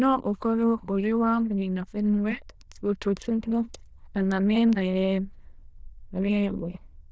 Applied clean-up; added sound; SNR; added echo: neural diffusion model UNIVERSE++.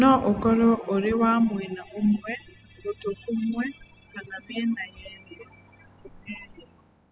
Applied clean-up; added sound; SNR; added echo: classical method spectral subtraction.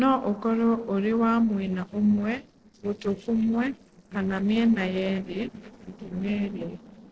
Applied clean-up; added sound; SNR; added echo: neural separator model SepFormer DNS4.